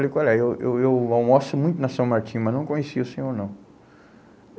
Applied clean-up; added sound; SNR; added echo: none; none; none; none.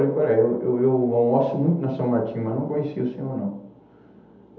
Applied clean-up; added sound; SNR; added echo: none; none; none; reverberation time 0.8 s.